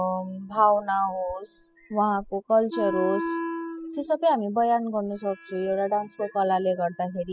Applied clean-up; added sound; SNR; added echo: classical method spectral subtraction.